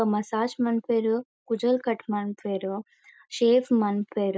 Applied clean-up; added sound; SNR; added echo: none; none; none; none.